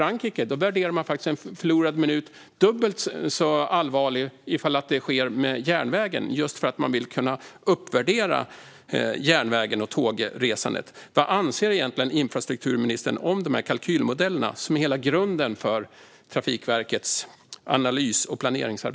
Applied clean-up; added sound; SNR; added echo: none; none; none; none.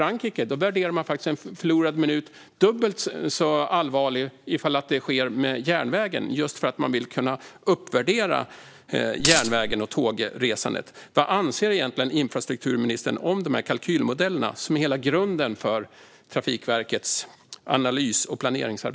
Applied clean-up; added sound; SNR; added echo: none; Coin (dropping); 0 dB; none.